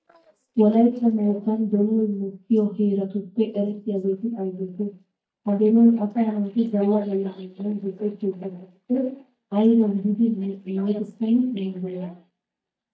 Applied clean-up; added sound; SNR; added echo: neural mask model DeepFilterNet 3.